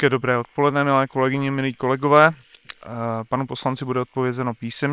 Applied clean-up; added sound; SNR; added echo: neural separator model SepFormer WHAM!.